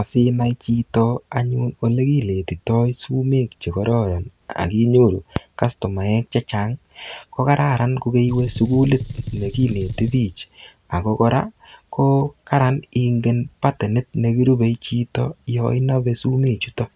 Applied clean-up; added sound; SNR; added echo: none; Gunshot, gunfire; 10 dB; none.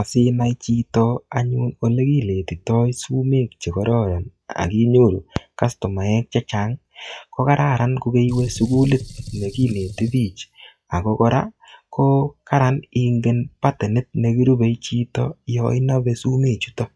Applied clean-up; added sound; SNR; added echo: classical method log-MMSE.